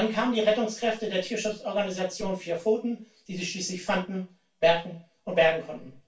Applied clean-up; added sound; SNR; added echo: none; none; none; reverberation time 0.2 s.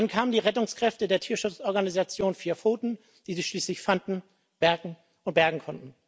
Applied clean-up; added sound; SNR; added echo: none; none; none; none.